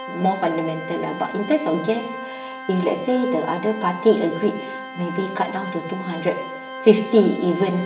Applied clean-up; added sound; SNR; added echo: none; Organ; 11 dB; reverberation time 0.8 s.